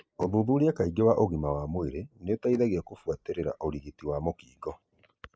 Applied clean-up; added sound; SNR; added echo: neural mask model Resemble Enhance denoiser.